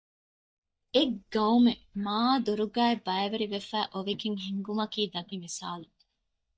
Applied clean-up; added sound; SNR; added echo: neural mask model DeepFilterNet 3.